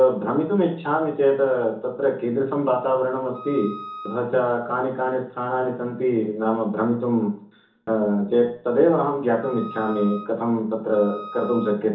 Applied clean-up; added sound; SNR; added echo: none; Wind instrument, woodwind instrument; 15 dB; reverberation time 0.8 s.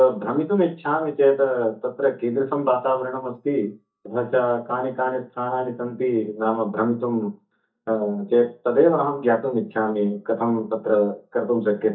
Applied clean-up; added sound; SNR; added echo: neural mask model DeepFilterNet 3.